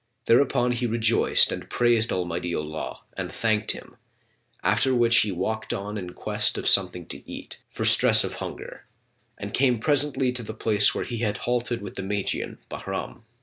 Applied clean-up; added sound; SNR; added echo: none; none; none; none.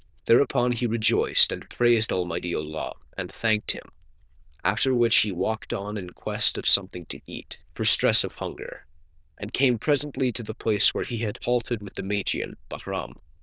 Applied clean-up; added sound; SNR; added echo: neural diffusion model UNIVERSE++.